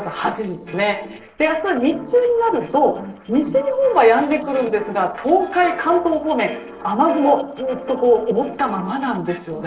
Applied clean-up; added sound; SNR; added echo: neural separator model SepFormer DNS4.